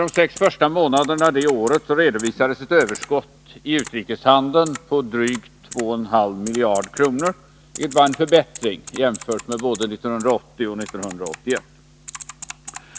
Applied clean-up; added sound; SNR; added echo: none; Typing; 17 dB; none.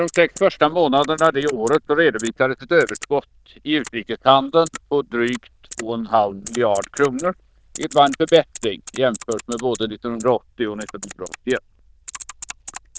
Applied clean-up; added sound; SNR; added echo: neural diffusion model UNIVERSE++.